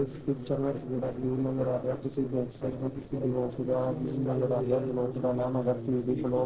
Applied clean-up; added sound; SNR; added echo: neural separator model SepFormer DNS4.